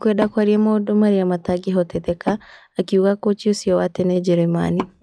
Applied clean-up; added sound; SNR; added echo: classical method log-MMSE.